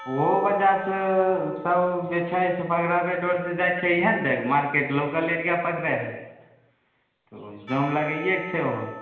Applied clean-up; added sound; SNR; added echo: none; Church bell / Percussion; 19 dB; reverberation time 1.1 s.